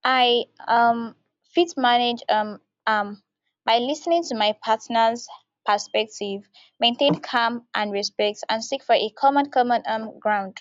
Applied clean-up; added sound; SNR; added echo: none; none; none; none.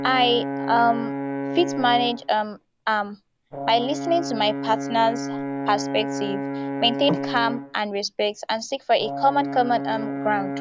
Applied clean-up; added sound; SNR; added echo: none; Brass instrument; 6 dB; none.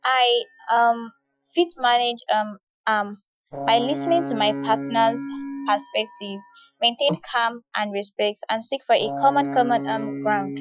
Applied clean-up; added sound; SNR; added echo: classical method Wiener filter.